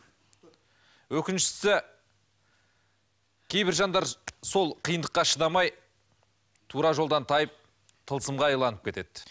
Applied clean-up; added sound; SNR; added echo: none; none; none; none.